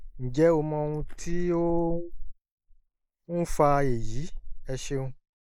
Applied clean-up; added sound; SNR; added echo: neural mask model Resemble Enhance denoiser.